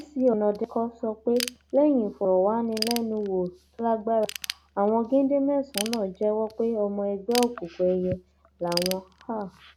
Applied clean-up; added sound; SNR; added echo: none; Ratchet, pawl / Tools; 14 dB; none.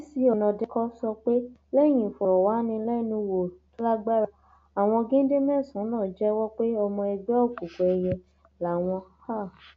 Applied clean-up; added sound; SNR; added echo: none; none; none; none.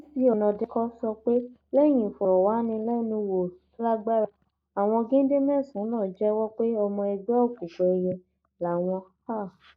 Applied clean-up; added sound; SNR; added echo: neural mask model DeepFilterNet 3.